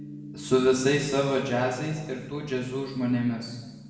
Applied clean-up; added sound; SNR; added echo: none; Gong; 16 dB; reverberation time 1.2 s.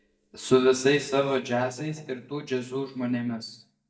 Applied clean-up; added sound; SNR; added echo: neural mask model DeepFilterNet 3.